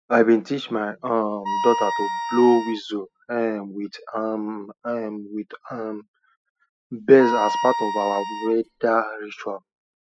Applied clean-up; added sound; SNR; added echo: classical method spectral subtraction.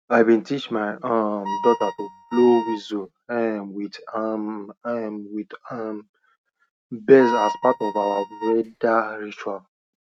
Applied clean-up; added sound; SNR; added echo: neural mask model RNNoise.